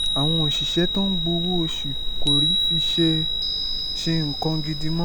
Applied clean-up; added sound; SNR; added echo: none; Chime; -2 dB; none.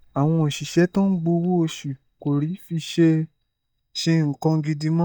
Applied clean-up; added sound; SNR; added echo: neural mask model DeepFilterNet 3.